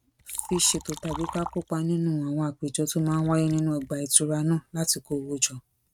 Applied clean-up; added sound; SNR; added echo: neural mask model RNNoise.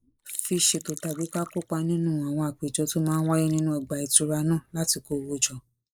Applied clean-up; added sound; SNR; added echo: neural mask model Resemble Enhance denoiser.